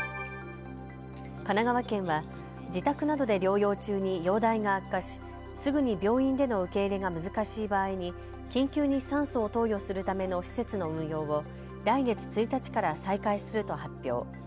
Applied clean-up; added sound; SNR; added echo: none; none; none; none.